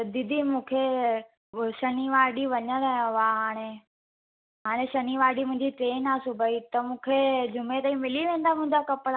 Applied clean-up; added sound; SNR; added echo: none; none; none; none.